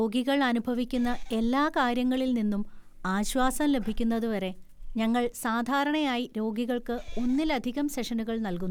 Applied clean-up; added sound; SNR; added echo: none; Meow / Purr; 10 dB; none.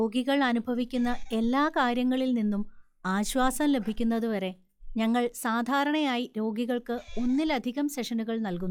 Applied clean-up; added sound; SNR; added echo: classical method log-MMSE.